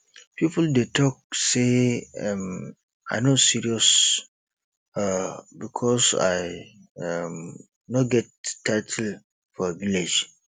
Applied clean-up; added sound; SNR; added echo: none; none; none; none.